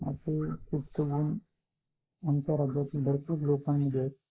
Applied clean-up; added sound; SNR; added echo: neural mask model Resemble Enhance denoiser.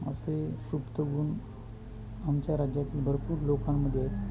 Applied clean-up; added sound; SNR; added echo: none; none; none; none.